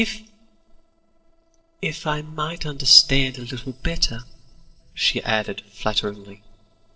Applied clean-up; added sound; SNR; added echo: neural separator model SepFormer DNS4.